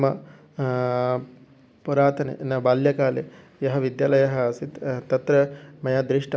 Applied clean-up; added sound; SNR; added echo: none; none; none; none.